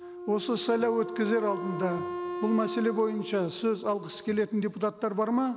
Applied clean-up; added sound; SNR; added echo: none; Wind instrument, woodwind instrument; 9 dB; none.